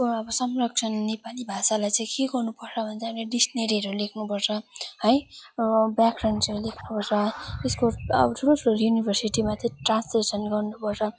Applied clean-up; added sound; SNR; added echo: classical method log-MMSE.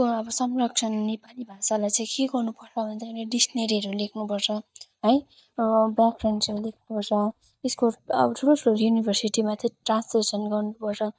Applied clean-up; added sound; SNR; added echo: neural mask model DeepFilterNet 3.